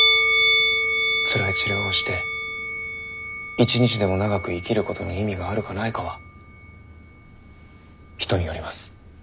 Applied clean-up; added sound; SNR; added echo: none; Musical instrument; -2 dB; none.